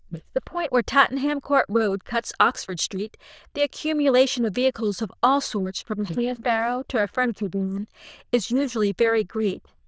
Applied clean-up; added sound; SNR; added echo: neural diffusion model UNIVERSE++.